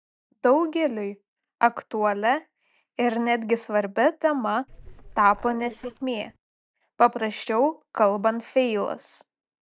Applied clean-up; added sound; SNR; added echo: neural mask model DeepFilterNet 3.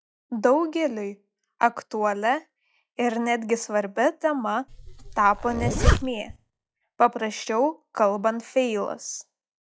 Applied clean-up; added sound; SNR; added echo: classical method log-MMSE.